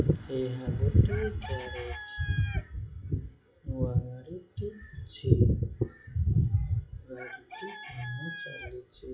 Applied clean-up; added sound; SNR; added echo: classical method WPE with log-MMSE.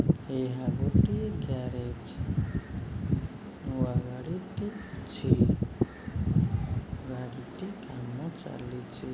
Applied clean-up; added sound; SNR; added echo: none; none; none; none.